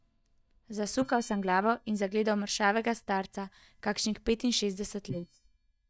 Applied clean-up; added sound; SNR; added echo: neural mask model DeepFilterNet 3.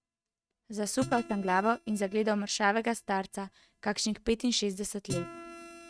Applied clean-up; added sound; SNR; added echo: neural mask model RNNoise.